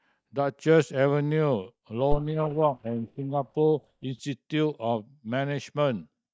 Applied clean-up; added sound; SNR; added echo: neural mask model DeepFilterNet 3.